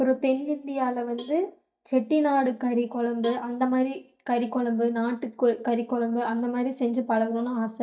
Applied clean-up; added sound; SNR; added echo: neural mask model DeepFilterNet 3.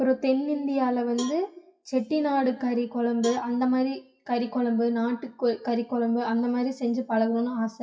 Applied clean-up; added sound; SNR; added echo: classical method WPE with log-MMSE.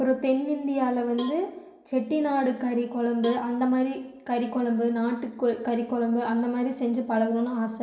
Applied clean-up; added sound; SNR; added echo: none; Cowbell; 20 dB; reverberation time 1.6 s.